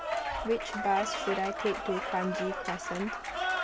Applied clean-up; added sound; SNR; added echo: none; Applause / Cheering; 1 dB; none.